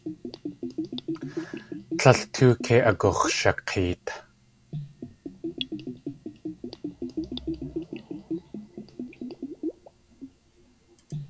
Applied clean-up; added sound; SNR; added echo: none; Bathtub (filling or washing) / Gurgling; 8 dB; none.